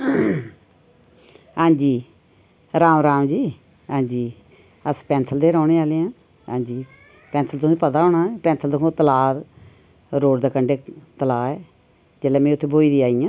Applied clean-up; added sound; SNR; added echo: none; none; none; none.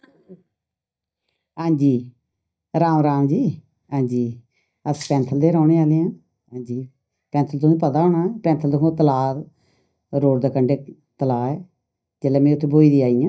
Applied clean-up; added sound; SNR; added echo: neural mask model DeepFilterNet 3.